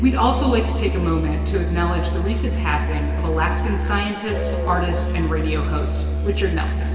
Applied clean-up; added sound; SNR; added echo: none; Musical instrument; -2 dB; reverberation time 2.5 s.